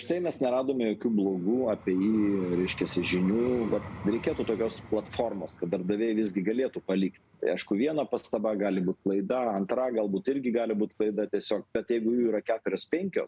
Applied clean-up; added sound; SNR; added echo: none; Vehicle; 19 dB; none.